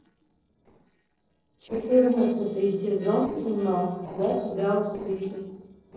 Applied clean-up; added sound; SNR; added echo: neural separator model SepFormer DNS4.